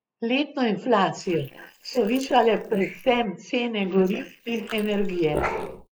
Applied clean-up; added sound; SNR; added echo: neural mask model Resemble Enhance denoiser.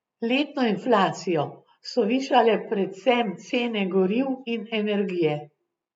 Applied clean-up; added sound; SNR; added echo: none; none; none; none.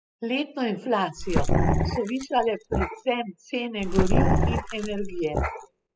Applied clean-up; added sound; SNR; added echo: classical method spectral subtraction.